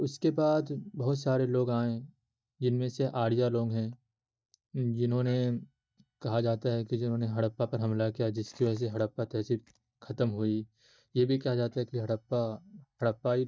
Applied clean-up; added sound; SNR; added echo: neural mask model DeepFilterNet 3.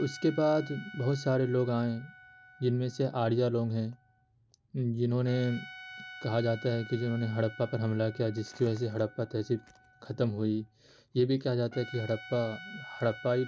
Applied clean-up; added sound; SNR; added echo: none; Trumpet; 18 dB; none.